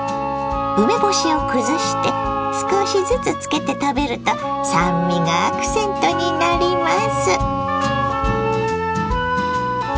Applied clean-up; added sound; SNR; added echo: none; Wind instrument, woodwind instrument; 4 dB; none.